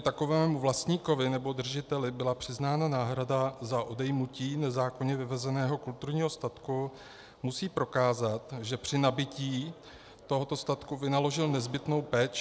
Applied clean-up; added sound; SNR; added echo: none; none; none; none.